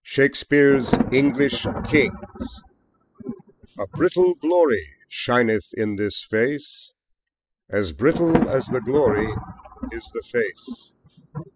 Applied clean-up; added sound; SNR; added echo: classical method spectral subtraction.